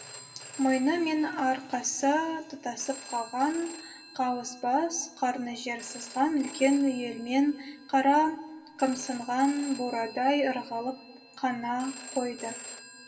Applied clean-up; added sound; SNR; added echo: none; Telephone; 17 dB; reverberation time 1.8 s.